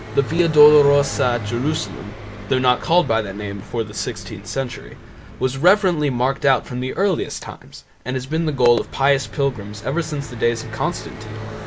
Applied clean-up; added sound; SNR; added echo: none; Car passing by; 13 dB; none.